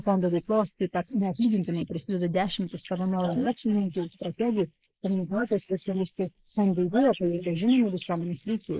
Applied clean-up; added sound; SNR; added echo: neural mask model Resemble Enhance denoiser.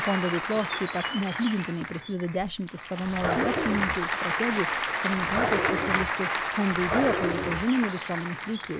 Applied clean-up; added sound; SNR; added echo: none; Growling + Applause / Crowd; 0 dB; none.